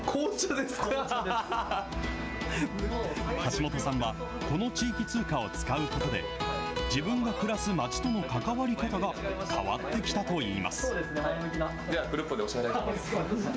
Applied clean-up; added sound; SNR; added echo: none; none; none; none.